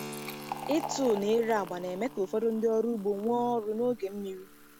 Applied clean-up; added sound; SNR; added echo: none; Keyboard (musical) + Fill (with liquid); 12 dB; none.